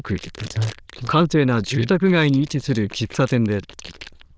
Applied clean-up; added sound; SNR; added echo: neural diffusion model UNIVERSE++.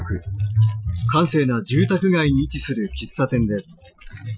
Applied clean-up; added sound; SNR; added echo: classical method Wiener filter.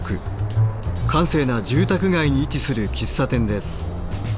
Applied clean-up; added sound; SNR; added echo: none; none; none; none.